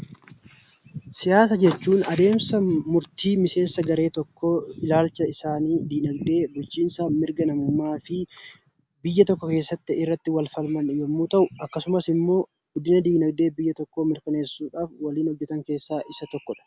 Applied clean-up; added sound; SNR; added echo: none; none; none; none.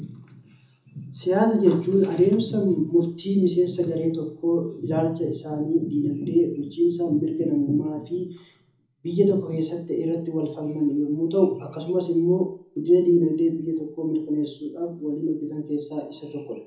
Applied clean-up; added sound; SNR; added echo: none; none; none; reverberation time 0.6 s.